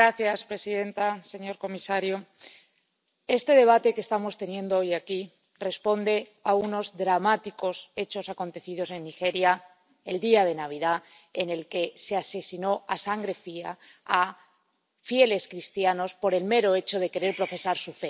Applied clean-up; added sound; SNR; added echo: none; none; none; none.